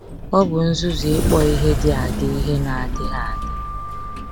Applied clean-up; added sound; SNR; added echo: none; Sliding door; 1 dB; none.